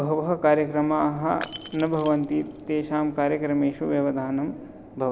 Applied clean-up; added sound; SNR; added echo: none; Shatter / Crushing; 20 dB; none.